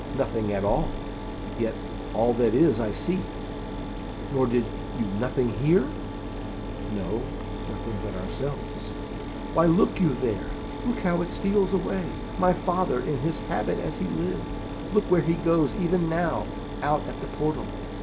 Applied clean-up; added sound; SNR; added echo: none; Mechanisms; 6 dB; reverberation time 1.0 s.